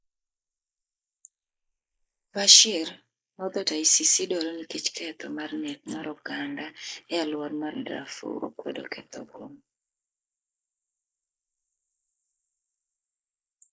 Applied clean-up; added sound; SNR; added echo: neural mask model Resemble Enhance denoiser.